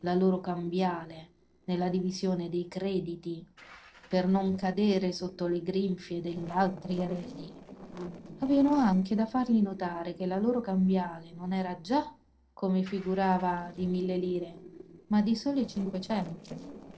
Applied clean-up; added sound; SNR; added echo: neural separator model SepFormer DNS4.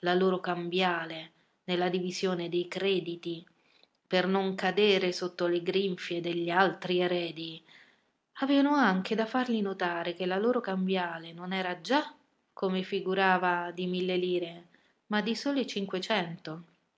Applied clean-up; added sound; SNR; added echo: none; none; none; none.